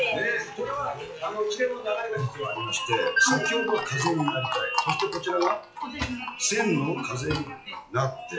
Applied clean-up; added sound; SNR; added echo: classical method WPE with log-MMSE.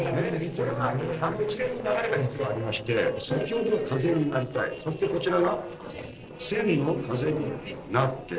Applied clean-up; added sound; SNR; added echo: neural separator model SepFormer DNS4.